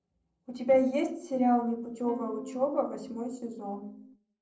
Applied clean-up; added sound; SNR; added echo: neural separator model SepFormer DNS4.